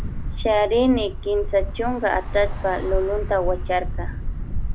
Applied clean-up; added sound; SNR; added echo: none; Traffic noise, roadway noise / Bus; 3 dB; none.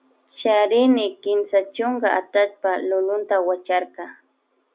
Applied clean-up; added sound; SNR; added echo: none; none; none; none.